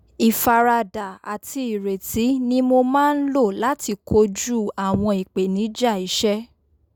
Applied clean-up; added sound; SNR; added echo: none; none; none; none.